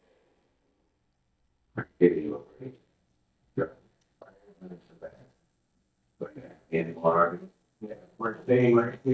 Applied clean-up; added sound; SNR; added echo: neural mask model DeepFilterNet 3.